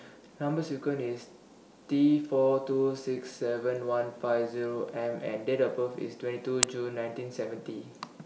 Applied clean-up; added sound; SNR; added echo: none; Camera; 13 dB; none.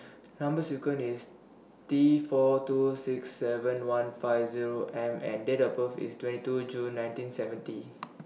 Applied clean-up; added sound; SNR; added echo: none; none; none; none.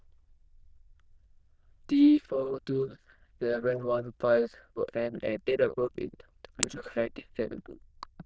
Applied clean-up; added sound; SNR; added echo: neural diffusion model UNIVERSE++.